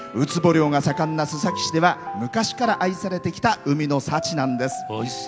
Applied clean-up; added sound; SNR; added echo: none; none; none; none.